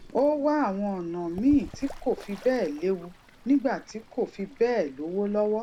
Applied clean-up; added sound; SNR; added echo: none; Bird / Fowl; 19 dB; none.